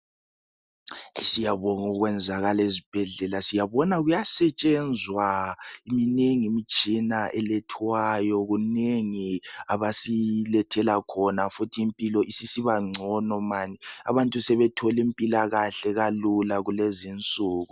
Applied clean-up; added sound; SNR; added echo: none; none; none; none.